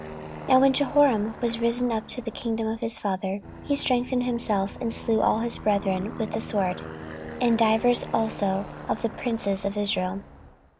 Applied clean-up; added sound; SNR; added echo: none; Aircraft; 14 dB; none.